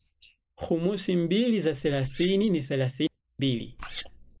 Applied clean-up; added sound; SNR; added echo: neural mask model Resemble Enhance denoiser.